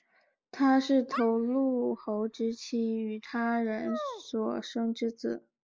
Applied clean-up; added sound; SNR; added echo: neural mask model Resemble Enhance denoiser.